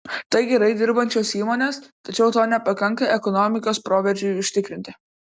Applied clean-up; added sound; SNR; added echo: none; none; none; none.